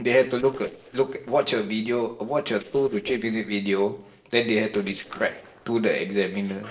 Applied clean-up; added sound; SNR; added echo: neural separator model SepFormer DNS4.